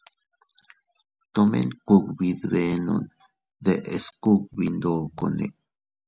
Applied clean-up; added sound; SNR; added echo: none; none; none; none.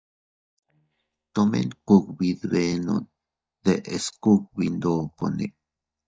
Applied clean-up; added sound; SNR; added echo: neural mask model DeepFilterNet 3.